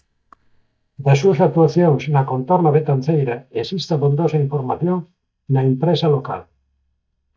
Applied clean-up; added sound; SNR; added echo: neural mask model DeepFilterNet 3.